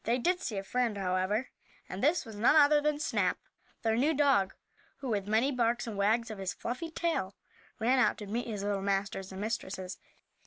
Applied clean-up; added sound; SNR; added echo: none; none; none; none.